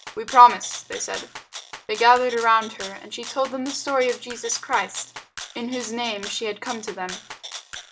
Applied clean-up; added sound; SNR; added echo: none; Rattle (instrument); 15 dB; none.